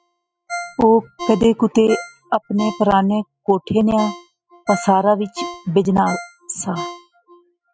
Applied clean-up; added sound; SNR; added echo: classical method spectral subtraction.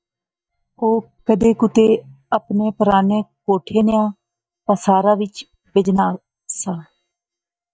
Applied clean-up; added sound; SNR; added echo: neural mask model DeepFilterNet 3.